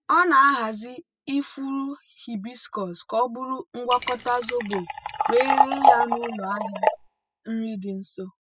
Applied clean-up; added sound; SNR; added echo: classical method spectral subtraction.